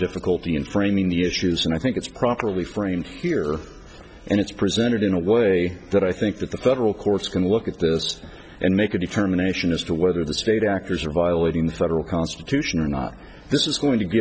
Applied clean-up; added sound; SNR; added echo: none; none; none; none.